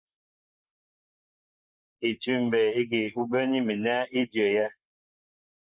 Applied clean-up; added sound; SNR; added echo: neural mask model Resemble Enhance denoiser.